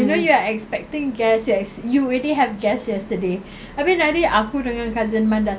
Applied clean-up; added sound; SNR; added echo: none; none; none; none.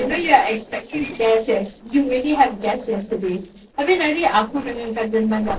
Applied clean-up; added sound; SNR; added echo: neural separator model SepFormer DNS4.